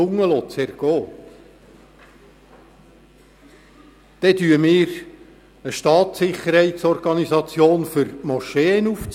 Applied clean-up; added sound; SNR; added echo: none; none; none; none.